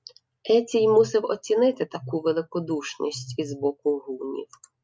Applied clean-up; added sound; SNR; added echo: none; none; none; none.